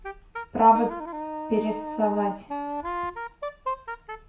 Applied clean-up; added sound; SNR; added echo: none; Wind instrument, woodwind instrument; 7 dB; reverberation time 0.4 s.